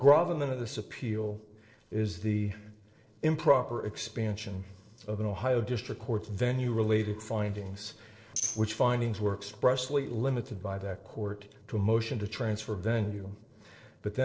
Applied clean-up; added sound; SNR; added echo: neural separator model SepFormer DNS4.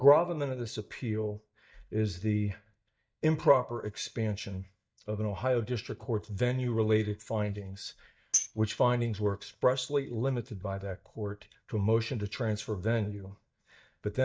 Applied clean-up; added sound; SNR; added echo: neural mask model DeepFilterNet 3.